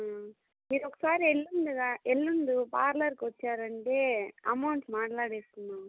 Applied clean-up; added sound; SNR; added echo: none; none; none; none.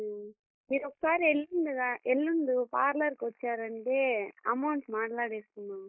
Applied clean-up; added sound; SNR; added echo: neural mask model Resemble Enhance denoiser.